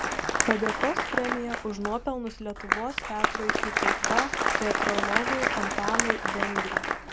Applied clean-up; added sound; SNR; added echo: none; Applause; -4 dB; none.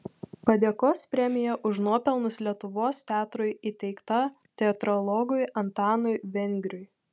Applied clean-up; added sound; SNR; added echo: none; none; none; none.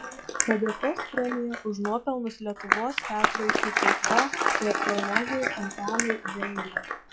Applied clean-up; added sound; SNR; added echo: classical method log-MMSE.